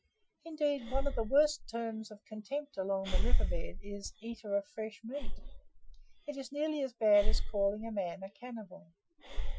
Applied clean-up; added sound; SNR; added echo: classical method Wiener filter.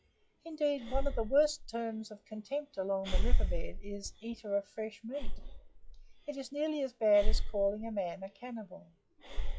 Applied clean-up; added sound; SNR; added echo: classical method log-MMSE.